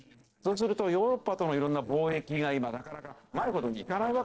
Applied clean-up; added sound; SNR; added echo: neural separator model SepFormer DNS4.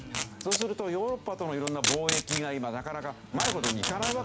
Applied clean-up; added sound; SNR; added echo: none; Packing tape, duct tape; 1 dB; none.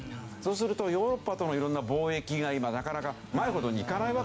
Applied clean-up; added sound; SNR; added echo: none; none; none; none.